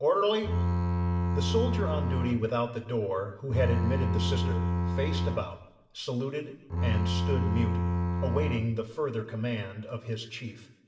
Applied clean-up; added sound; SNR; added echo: none; Bowed string instrument; -3 dB; reverberation time 0.7 s.